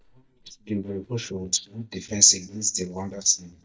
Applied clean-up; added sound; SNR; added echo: neural mask model DeepFilterNet 3.